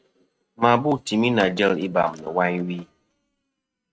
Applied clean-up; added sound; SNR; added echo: neural mask model RNNoise.